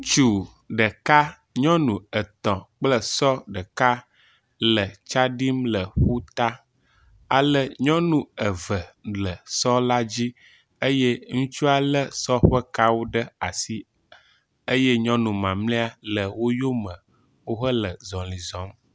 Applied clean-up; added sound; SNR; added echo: none; none; none; none.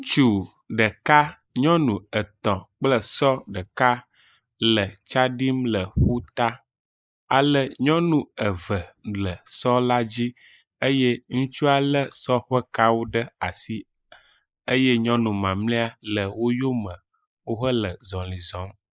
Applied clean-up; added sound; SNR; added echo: neural mask model Resemble Enhance denoiser.